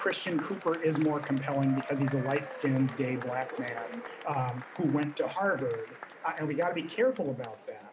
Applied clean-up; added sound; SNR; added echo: none; Applause / Crowd / Cheering; 13 dB; none.